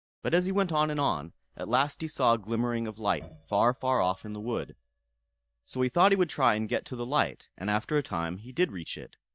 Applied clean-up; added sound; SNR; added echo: neural mask model DeepFilterNet 3.